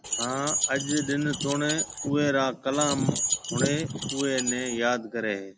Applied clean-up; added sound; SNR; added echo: none; Keys jangling; 5 dB; none.